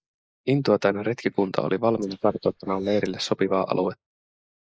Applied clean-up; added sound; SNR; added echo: neural mask model Resemble Enhance denoiser.